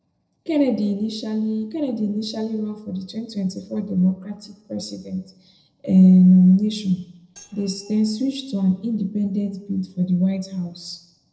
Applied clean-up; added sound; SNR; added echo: neural separator model SepFormer DNS4.